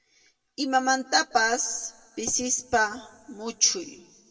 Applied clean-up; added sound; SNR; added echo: none; none; none; reverberation time 1.4 s.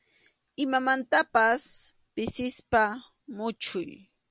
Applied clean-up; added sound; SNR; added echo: none; none; none; none.